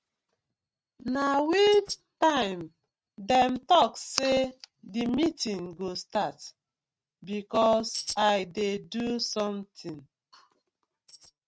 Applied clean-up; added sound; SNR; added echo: neural mask model RNNoise.